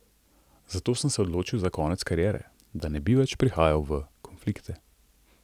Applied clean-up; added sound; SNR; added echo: none; none; none; none.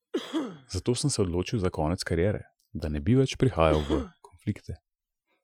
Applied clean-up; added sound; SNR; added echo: classical method Wiener filter.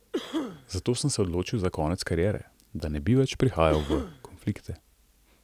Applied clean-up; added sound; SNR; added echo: none; Cough; 8 dB; none.